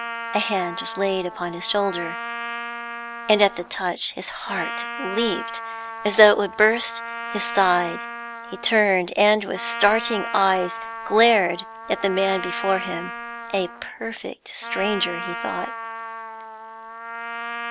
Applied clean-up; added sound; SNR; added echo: none; Trumpet; 9 dB; none.